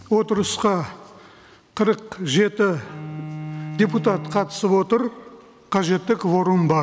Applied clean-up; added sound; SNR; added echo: none; Bowed string instrument; 13 dB; none.